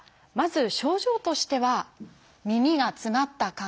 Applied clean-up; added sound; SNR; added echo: none; none; none; none.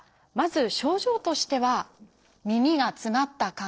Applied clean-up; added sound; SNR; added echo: neural separator model SepFormer DNS4.